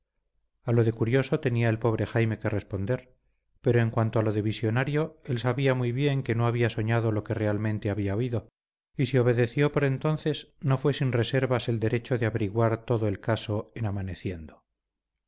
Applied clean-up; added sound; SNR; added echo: none; none; none; none.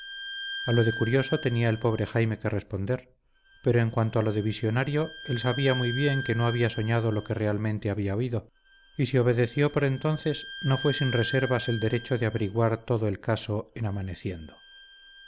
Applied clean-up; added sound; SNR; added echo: none; Bowed string instrument; 13 dB; none.